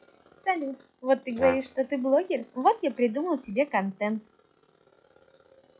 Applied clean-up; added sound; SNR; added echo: classical method log-MMSE.